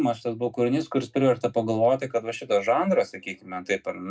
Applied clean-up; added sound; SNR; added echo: none; none; none; reverberation time 0.2 s.